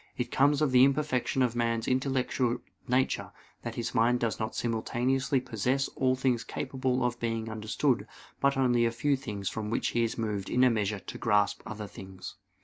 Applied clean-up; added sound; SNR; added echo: none; none; none; none.